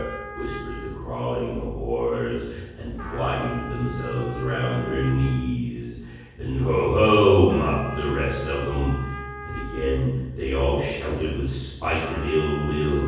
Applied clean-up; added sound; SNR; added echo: none; Trumpet; 15 dB; reverberation time 1.3 s.